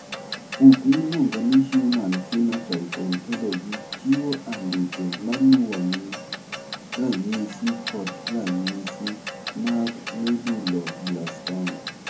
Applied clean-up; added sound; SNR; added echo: none; Clock; 11 dB; reverberation time 0.3 s.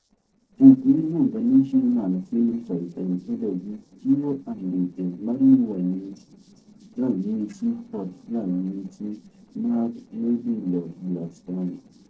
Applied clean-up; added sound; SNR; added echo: neural separator model SepFormer DNS4.